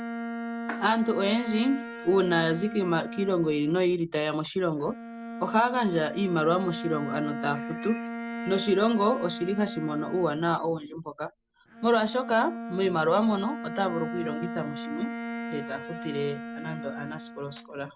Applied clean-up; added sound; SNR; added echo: none; Bowed string instrument; 9 dB; none.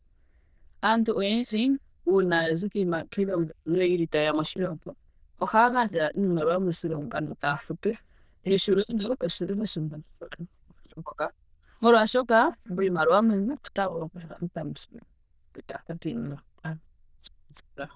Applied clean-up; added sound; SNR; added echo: neural diffusion model UNIVERSE++.